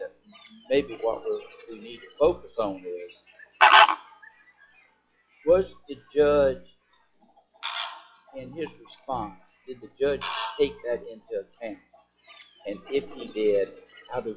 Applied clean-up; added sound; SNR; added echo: classical method log-MMSE.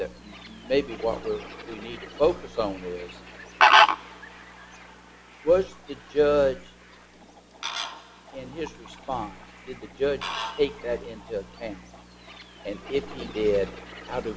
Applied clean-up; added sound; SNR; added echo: none; Fowl; 1 dB; none.